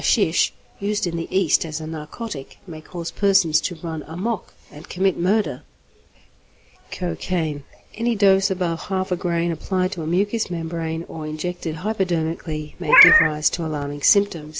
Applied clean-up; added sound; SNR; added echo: none; Meow; -5 dB; none.